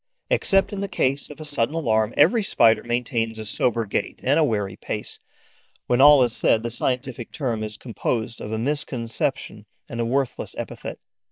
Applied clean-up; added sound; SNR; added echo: neural mask model DeepFilterNet 3.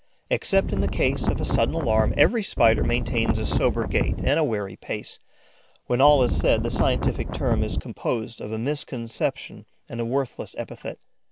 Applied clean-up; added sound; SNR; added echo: none; Wind; -1 dB; none.